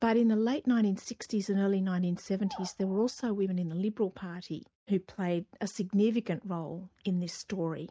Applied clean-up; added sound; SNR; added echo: neural mask model RNNoise.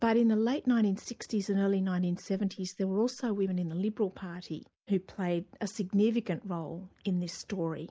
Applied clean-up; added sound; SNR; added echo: neural mask model Resemble Enhance denoiser.